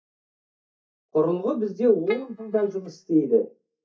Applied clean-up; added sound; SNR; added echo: neural mask model DeepFilterNet 3.